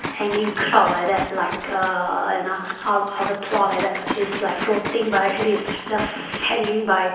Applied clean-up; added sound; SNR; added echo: none; Liquid; 9 dB; reverberation time 0.9 s.